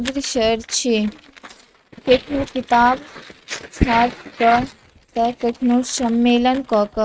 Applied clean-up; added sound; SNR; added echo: neural mask model RNNoise.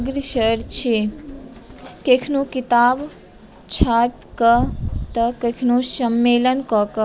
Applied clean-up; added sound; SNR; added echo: none; none; none; none.